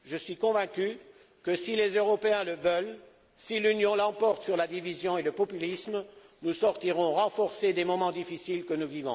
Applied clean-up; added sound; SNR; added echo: none; none; none; none.